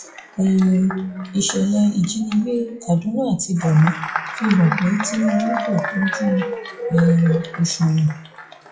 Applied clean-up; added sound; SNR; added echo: classical method WPE with log-MMSE.